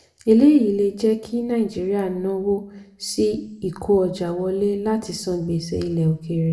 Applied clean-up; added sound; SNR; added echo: none; none; none; reverberation time 0.6 s.